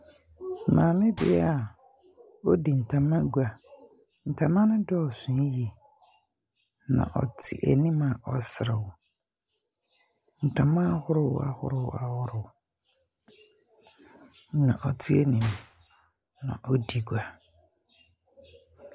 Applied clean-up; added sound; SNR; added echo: none; Gunshot, gunfire; 20 dB; none.